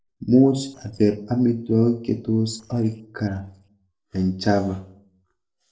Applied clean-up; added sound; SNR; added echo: neural separator model SepFormer DNS4.